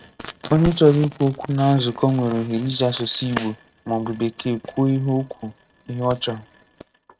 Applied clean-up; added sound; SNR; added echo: neural mask model RNNoise.